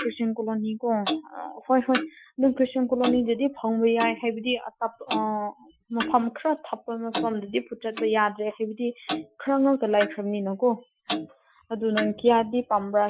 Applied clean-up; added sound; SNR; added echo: classical method Wiener filter.